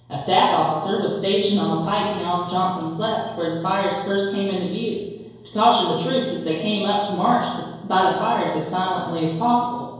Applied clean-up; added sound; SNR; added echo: none; none; none; reverberation time 1.0 s.